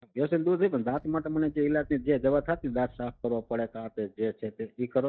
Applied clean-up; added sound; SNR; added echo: neural mask model DeepFilterNet 3.